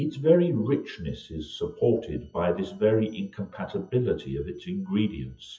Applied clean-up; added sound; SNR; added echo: classical method WPE with log-MMSE.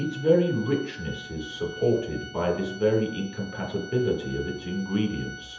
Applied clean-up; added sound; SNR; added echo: none; Organ; 15 dB; reverberation time 0.7 s.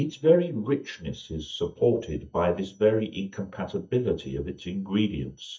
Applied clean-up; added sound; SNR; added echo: neural mask model DeepFilterNet 3.